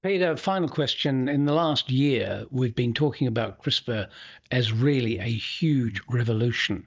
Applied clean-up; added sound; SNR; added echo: neural mask model DeepFilterNet 3.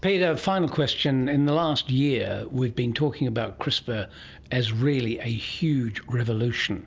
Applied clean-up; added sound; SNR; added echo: none; none; none; none.